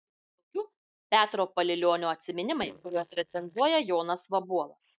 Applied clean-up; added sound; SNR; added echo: neural mask model DeepFilterNet 3.